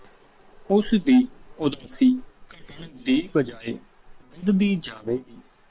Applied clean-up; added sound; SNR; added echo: neural separator model SepFormer WHAM!.